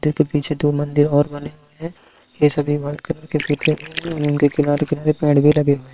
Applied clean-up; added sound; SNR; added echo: neural separator model SepFormer WHAM!.